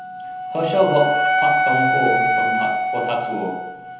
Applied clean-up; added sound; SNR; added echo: none; Wind instrument, woodwind instrument; -3 dB; reverberation time 0.9 s.